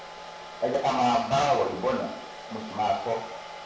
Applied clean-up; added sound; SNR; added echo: none; Domestic sounds, home sounds; 13 dB; reverberation time 0.6 s.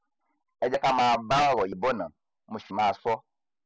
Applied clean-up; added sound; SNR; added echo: none; none; none; none.